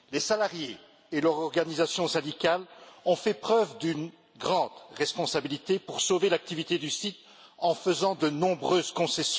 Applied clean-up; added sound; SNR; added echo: none; none; none; none.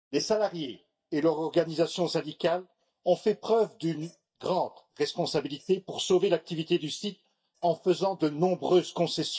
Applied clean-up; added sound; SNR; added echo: neural mask model DeepFilterNet 3.